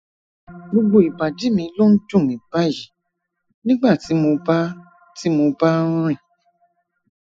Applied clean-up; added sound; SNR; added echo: classical method Wiener filter.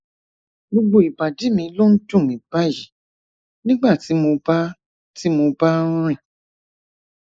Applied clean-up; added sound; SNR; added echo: neural mask model Resemble Enhance denoiser.